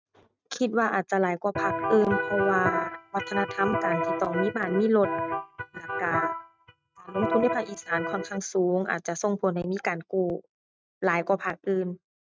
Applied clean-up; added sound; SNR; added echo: neural mask model RNNoise.